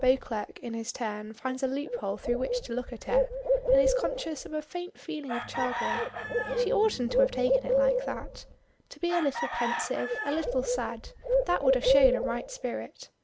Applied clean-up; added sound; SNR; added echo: none; Bird + Chicken, rooster; -1 dB; none.